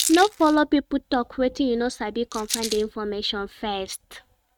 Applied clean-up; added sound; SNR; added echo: neural mask model RNNoise.